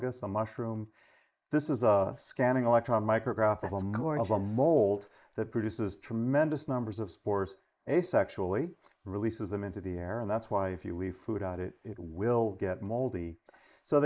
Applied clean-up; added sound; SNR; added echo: neural mask model Resemble Enhance denoiser.